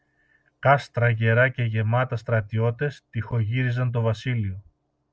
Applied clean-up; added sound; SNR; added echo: none; none; none; none.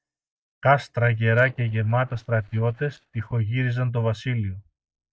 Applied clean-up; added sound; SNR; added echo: neural mask model DeepFilterNet 3.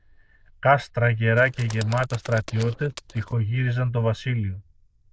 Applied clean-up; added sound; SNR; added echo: neural diffusion model UNIVERSE++.